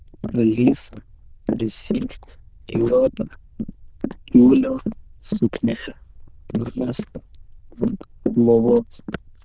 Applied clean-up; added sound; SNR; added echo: neural diffusion model UNIVERSE++.